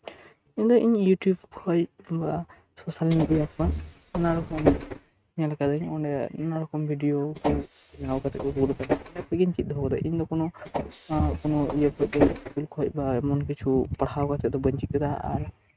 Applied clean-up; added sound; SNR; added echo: neural mask model RNNoise.